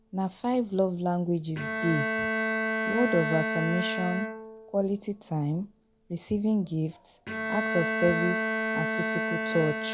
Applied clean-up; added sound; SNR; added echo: none; Bowed string instrument; 2 dB; none.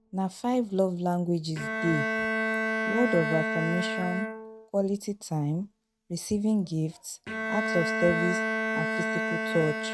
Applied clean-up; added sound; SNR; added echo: neural mask model RNNoise.